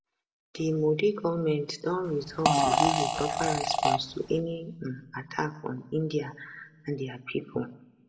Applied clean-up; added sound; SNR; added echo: none; Fart; -4 dB; reverberation time 0.8 s.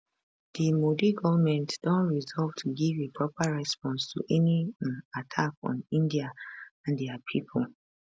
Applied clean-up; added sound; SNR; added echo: none; none; none; none.